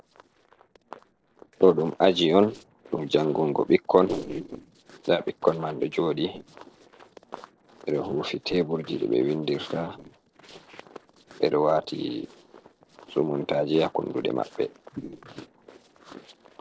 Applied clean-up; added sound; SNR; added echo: neural separator model SepFormer DNS4.